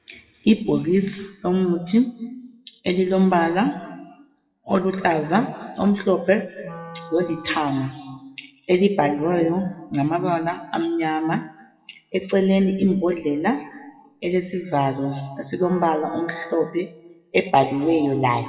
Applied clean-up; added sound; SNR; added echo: classical method WPE with log-MMSE.